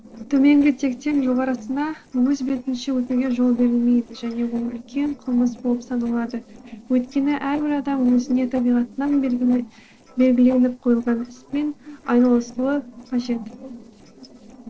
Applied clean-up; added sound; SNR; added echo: neural separator model SepFormer DNS4.